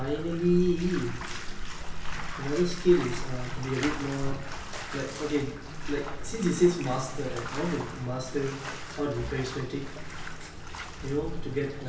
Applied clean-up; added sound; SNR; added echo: none; Bathtub (filling or washing); 4 dB; reverberation time 1.1 s.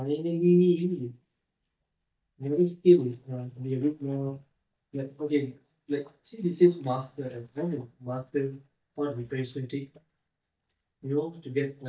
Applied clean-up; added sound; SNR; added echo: neural mask model DeepFilterNet 3.